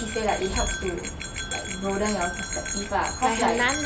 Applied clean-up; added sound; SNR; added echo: none; Bell; 6 dB; none.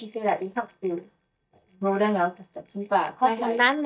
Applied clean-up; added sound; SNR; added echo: neural mask model DeepFilterNet 3.